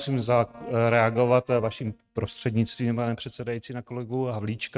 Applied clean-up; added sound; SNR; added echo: neural mask model RNNoise.